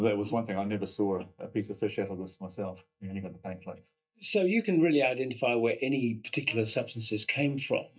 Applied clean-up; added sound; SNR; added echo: neural mask model DeepFilterNet 3.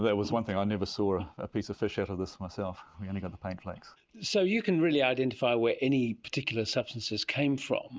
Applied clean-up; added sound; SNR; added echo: none; none; none; none.